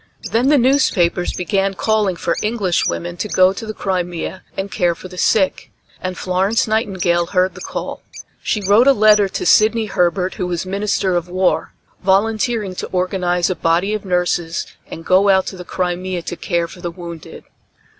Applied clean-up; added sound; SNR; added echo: none; Bird; 14 dB; none.